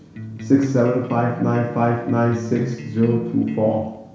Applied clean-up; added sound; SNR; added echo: none; Electric guitar; 12 dB; reverberation time 0.7 s.